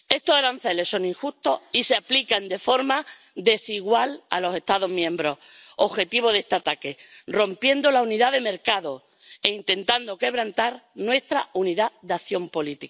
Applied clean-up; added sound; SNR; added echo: none; none; none; none.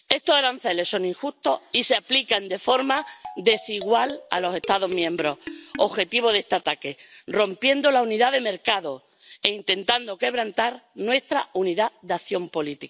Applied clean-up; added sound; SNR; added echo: none; Marimba, xylophone; 15 dB; none.